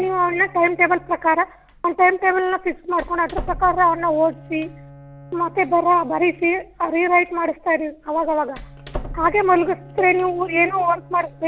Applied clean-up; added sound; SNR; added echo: none; Bowed string instrument + Door; 18 dB; none.